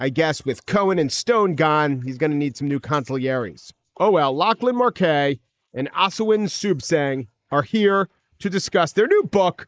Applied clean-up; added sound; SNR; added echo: neural mask model Resemble Enhance denoiser.